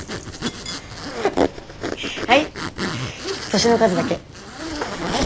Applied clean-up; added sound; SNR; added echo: none; Zipper (clothing); 3 dB; none.